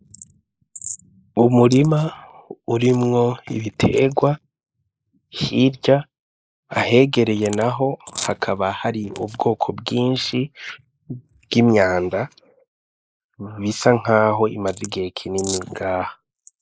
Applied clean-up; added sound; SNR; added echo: neural mask model Resemble Enhance denoiser.